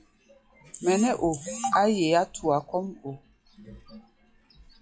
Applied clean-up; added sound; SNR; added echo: classical method log-MMSE.